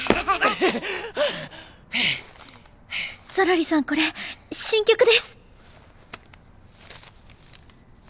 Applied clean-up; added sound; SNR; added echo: none; none; none; none.